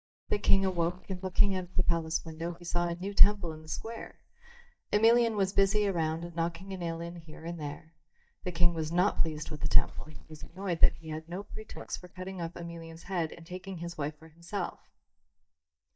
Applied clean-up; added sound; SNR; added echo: neural mask model DeepFilterNet 3.